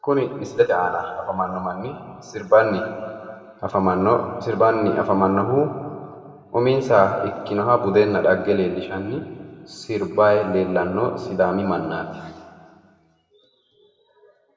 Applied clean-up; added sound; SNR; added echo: none; none; none; reverberation time 2.1 s.